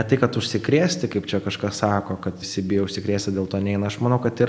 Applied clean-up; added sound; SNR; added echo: none; none; none; none.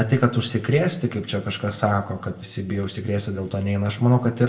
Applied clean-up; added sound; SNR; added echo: none; none; none; reverberation time 0.2 s.